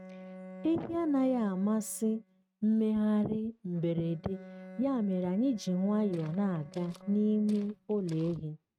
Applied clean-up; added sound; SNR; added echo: neural mask model RNNoise.